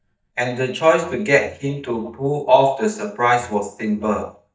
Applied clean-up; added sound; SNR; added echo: neural mask model DeepFilterNet 3.